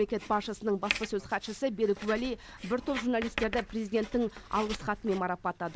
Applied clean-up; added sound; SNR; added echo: none; Writing; 11 dB; none.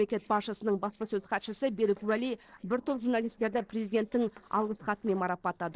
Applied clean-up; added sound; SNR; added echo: neural separator model SepFormer DNS4.